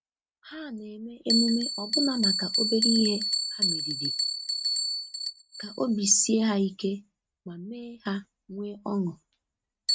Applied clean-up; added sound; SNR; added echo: neural mask model RNNoise.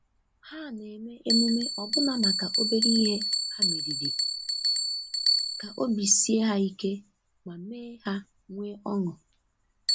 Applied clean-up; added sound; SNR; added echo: none; Bell; 1 dB; none.